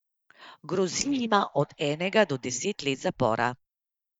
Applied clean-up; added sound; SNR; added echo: neural mask model DeepFilterNet 3.